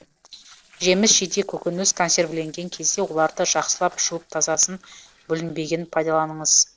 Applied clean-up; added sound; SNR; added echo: neural separator model SepFormer DNS4.